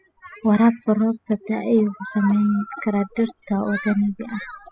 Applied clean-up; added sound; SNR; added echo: classical method spectral subtraction.